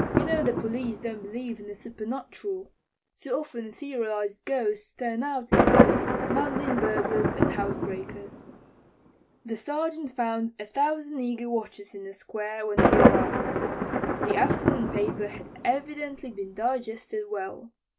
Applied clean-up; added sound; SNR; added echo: none; Thunder; -3 dB; none.